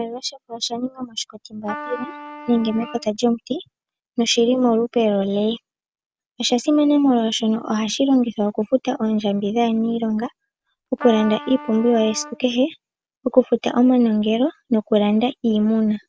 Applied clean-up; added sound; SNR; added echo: none; Trumpet; 15 dB; none.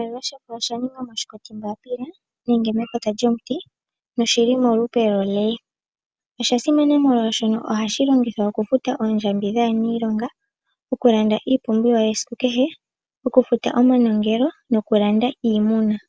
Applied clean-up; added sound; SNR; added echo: none; none; none; none.